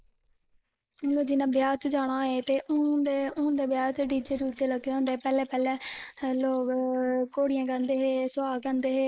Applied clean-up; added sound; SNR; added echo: neural mask model Resemble Enhance denoiser.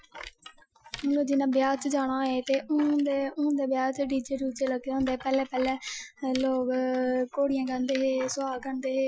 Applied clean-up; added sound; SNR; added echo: classical method Wiener filter.